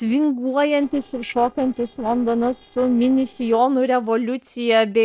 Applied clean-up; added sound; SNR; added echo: neural separator model SepFormer DNS4.